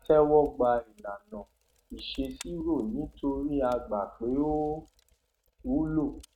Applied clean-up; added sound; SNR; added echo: neural mask model RNNoise.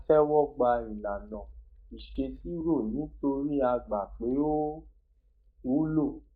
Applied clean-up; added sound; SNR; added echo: neural mask model DeepFilterNet 3.